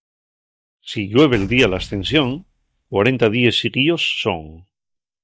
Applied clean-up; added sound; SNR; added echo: neural mask model DeepFilterNet 3.